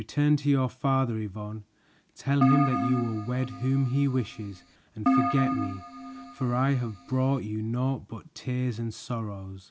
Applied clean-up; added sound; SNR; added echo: none; Keyboard (musical); 2 dB; none.